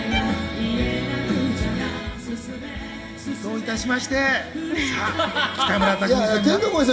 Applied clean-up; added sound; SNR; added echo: none; Bowed string instrument; 14 dB; reverberation time 1.3 s.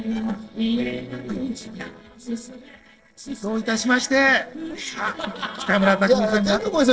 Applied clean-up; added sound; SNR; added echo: neural separator model SepFormer DNS4.